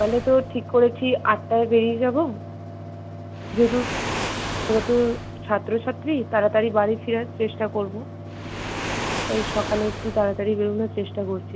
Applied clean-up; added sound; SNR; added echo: none; Waves, surf + Mechanical fan; 8 dB; none.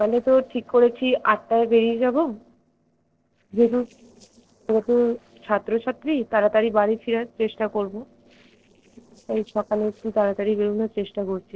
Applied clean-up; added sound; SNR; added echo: neural separator model SepFormer DNS4.